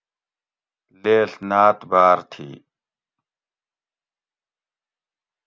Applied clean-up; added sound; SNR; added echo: none; none; none; none.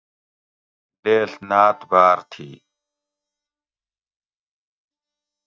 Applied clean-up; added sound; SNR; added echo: neural mask model DeepFilterNet 3.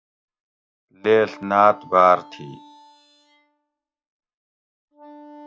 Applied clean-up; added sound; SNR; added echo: classical method log-MMSE.